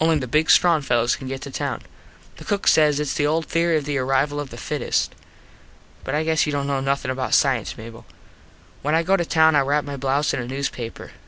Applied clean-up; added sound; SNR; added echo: none; none; none; none.